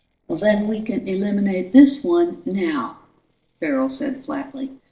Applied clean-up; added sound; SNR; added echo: neural separator model SepFormer DNS4.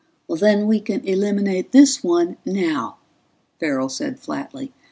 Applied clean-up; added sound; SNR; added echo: none; none; none; none.